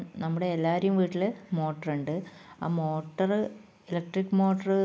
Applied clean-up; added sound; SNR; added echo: none; none; none; none.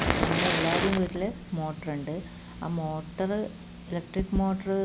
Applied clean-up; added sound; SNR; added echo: none; Fire; 1 dB; none.